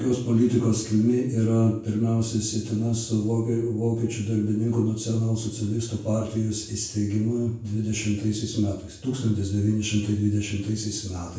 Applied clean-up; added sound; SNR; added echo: none; none; none; reverberation time 0.6 s.